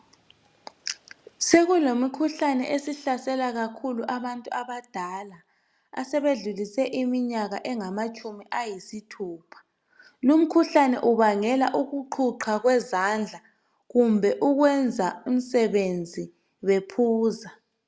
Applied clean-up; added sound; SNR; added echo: none; none; none; none.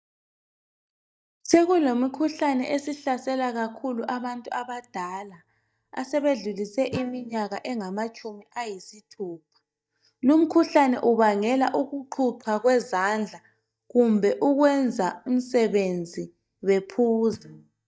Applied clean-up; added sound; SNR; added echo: neural mask model DeepFilterNet 3.